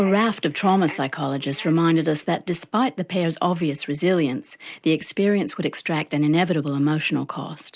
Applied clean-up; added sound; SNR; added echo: none; none; none; none.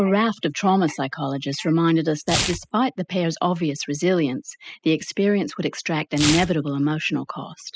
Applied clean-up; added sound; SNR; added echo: classical method spectral subtraction.